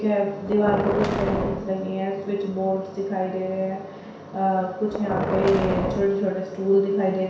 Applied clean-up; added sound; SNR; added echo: none; Boom; 4 dB; reverberation time 0.7 s.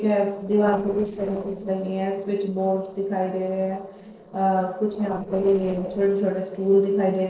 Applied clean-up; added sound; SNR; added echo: neural separator model SepFormer DNS4.